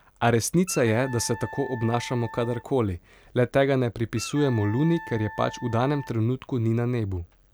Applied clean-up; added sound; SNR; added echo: none; Wind instrument, woodwind instrument; 16 dB; none.